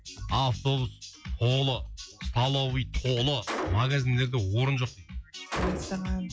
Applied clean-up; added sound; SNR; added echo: classical method log-MMSE.